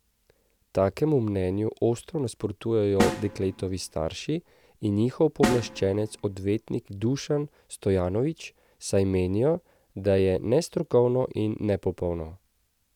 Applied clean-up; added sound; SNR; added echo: none; Snare drum; 7 dB; none.